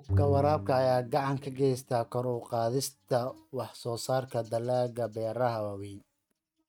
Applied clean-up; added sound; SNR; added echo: neural mask model RNNoise.